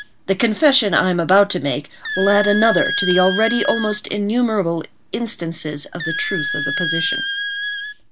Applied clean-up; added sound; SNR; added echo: none; Squeak; 7 dB; none.